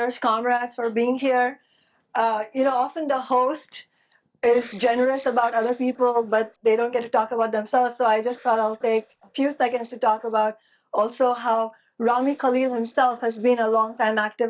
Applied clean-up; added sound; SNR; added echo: neural mask model DeepFilterNet 3.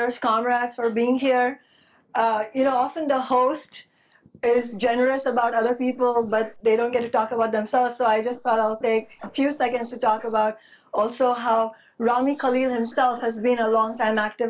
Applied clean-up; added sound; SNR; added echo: neural mask model Resemble Enhance denoiser.